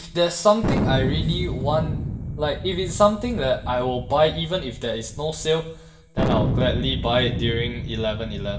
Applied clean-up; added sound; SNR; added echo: none; Thunder; 3 dB; reverberation time 0.7 s.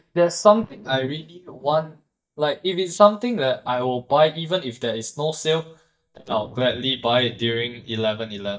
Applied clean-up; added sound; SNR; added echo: neural mask model DeepFilterNet 3.